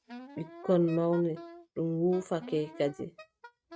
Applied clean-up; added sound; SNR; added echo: neural mask model RNNoise.